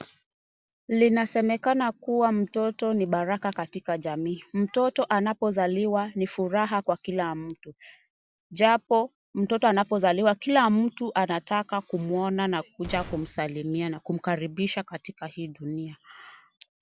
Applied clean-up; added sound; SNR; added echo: none; Glass; 16 dB; none.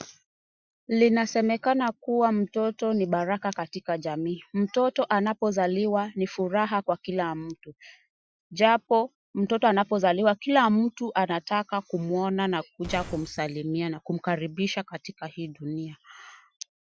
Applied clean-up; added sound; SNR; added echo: classical method Wiener filter.